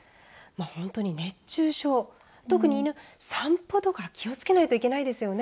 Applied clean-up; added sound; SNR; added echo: none; none; none; none.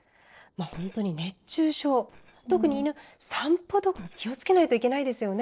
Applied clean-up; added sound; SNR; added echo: neural separator model SepFormer DNS4.